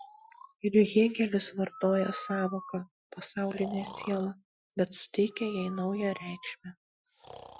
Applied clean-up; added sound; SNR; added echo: classical method Wiener filter.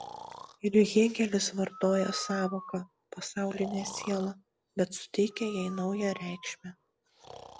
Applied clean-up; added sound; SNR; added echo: none; Breathing; 16 dB; none.